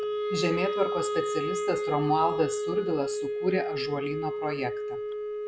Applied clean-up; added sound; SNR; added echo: none; Wind instrument, woodwind instrument; 0 dB; none.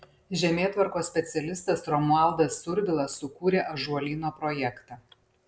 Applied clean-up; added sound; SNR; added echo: none; none; none; none.